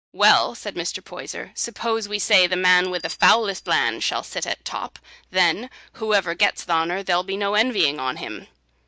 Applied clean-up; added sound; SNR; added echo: neural mask model DeepFilterNet 3.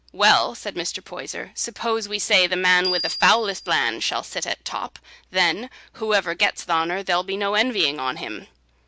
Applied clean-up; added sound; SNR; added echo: none; Bell; 8 dB; none.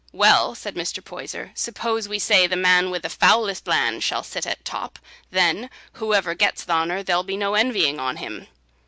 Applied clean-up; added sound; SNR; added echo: none; none; none; none.